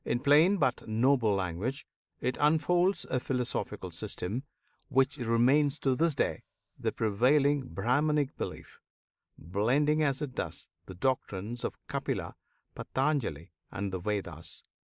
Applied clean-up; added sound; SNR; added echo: neural mask model Resemble Enhance denoiser.